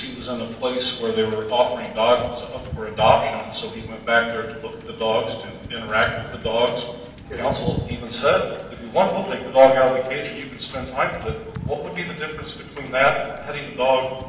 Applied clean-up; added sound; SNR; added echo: none; Wind / Boat, Water vehicle; 14 dB; reverberation time 0.9 s.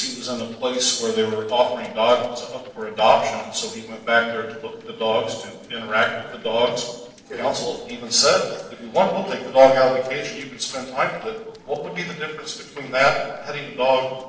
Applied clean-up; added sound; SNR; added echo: neural separator model SepFormer DNS4.